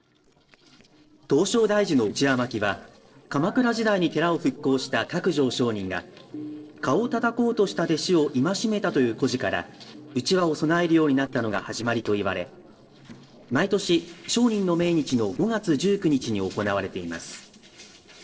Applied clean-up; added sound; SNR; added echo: neural separator model SepFormer DNS4.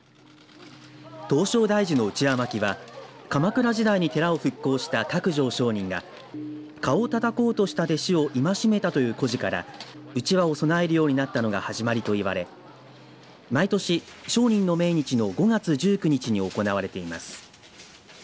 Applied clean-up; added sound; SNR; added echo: none; none; none; none.